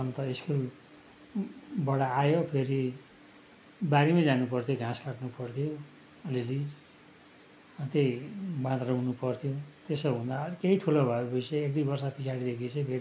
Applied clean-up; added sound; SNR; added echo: none; none; none; none.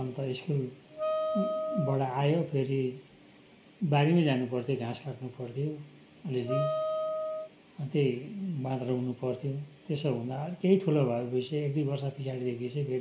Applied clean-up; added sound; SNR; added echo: none; Wind instrument, woodwind instrument; 2 dB; reverberation time 0.5 s.